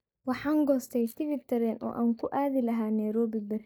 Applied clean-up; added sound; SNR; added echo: neural mask model DeepFilterNet 3.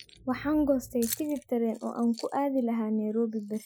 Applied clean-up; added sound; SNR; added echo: classical method Wiener filter.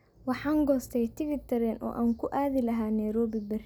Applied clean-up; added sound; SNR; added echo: none; none; none; none.